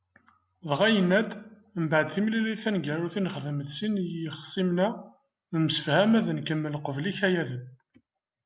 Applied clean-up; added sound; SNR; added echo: none; none; none; none.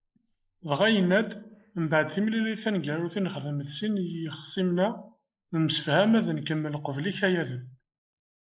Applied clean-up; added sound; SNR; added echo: neural mask model Resemble Enhance denoiser.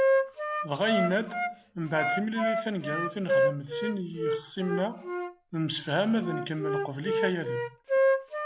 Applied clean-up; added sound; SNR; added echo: none; Wind instrument, woodwind instrument; -2 dB; none.